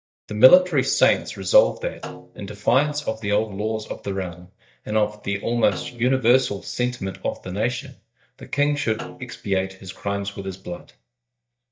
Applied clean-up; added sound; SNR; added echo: neural mask model DeepFilterNet 3.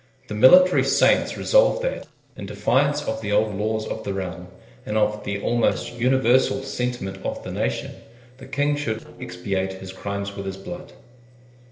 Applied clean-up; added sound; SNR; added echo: neural separator model SepFormer DNS4.